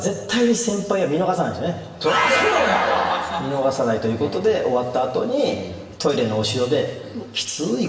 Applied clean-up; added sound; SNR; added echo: none; none; none; reverberation time 1.2 s.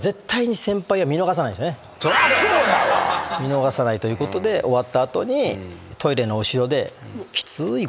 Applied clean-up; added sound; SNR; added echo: none; none; none; none.